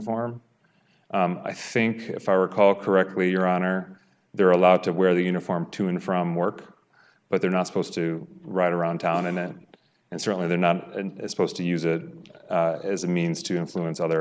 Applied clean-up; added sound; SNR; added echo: none; none; none; none.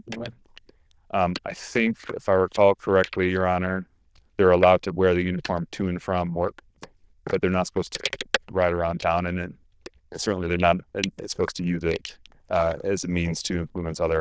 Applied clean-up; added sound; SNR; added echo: neural diffusion model UNIVERSE++.